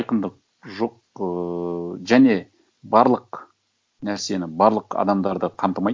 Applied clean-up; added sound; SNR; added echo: none; none; none; none.